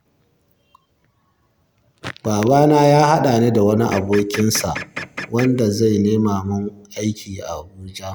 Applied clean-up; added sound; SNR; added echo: none; Printer; 12 dB; none.